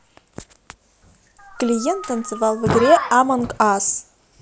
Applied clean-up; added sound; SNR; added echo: none; Dog; 16 dB; none.